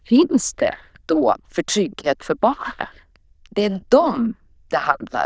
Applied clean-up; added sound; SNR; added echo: neural diffusion model UNIVERSE++.